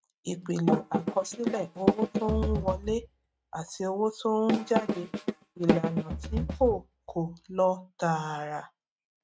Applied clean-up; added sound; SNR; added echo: neural mask model RNNoise.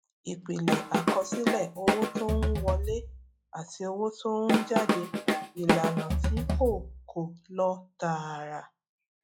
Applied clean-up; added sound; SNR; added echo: classical method log-MMSE.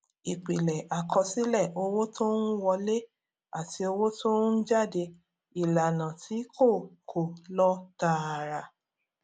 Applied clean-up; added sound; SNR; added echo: none; none; none; none.